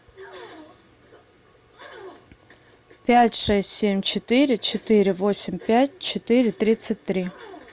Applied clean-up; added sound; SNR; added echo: none; none; none; none.